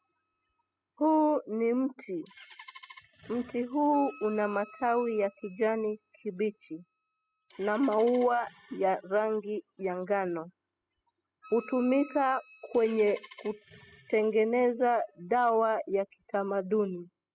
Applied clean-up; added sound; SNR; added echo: classical method spectral subtraction.